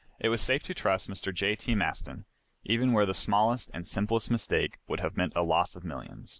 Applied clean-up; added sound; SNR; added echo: none; none; none; none.